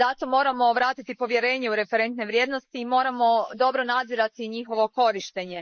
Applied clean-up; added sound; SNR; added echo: neural mask model Resemble Enhance denoiser.